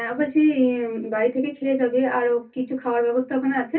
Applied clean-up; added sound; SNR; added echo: none; none; none; reverberation time 0.3 s.